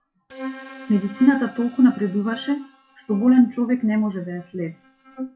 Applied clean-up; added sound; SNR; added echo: classical method WPE with log-MMSE.